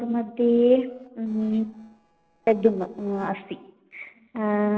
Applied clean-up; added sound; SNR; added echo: neural separator model SepFormer DNS4.